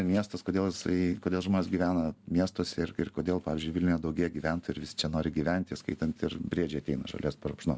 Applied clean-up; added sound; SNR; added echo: none; none; none; none.